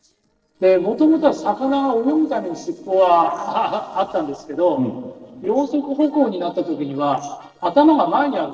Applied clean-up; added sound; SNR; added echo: neural separator model SepFormer DNS4.